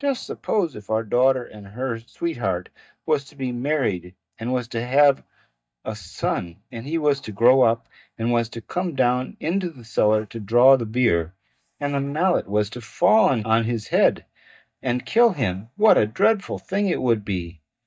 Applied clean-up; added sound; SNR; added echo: neural mask model DeepFilterNet 3.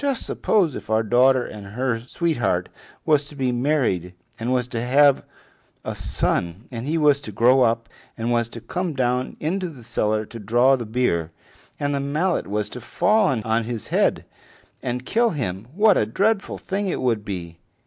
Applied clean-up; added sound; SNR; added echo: none; none; none; none.